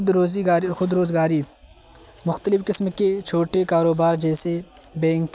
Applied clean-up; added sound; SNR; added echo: none; none; none; none.